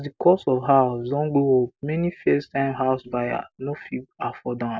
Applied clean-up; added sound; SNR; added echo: none; none; none; none.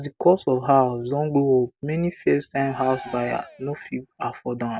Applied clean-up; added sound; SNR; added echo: none; Cheering; 17 dB; none.